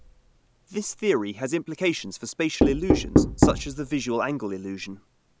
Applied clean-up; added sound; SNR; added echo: none; Knock; -2 dB; none.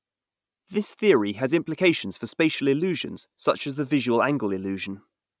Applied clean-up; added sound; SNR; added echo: none; none; none; none.